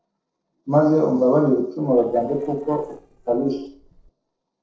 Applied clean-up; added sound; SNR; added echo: neural separator model SepFormer DNS4.